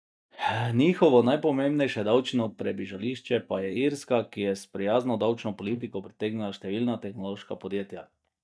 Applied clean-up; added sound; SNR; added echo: neural mask model DeepFilterNet 3.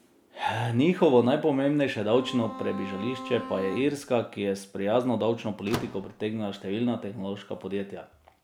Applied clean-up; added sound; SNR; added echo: none; Bowed string instrument + Slam / Microwave oven; 12 dB; none.